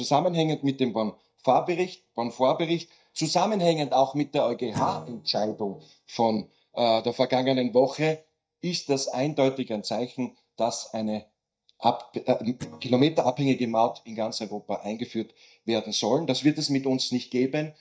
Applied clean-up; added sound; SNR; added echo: neural mask model DeepFilterNet 3.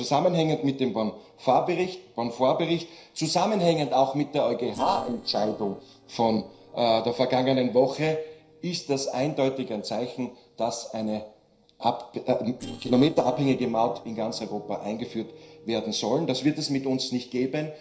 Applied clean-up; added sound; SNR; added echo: neural separator model SepFormer DNS4.